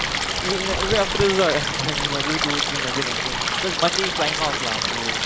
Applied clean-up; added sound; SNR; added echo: none; Stream; -2 dB; none.